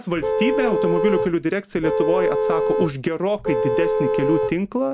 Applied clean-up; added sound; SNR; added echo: none; Vehicle horn, car horn, honking; -1 dB; none.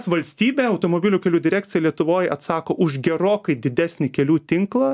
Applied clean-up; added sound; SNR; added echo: none; none; none; none.